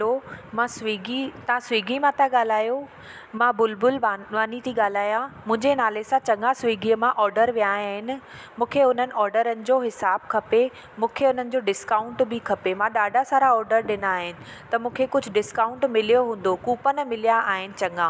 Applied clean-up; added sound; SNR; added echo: none; none; none; none.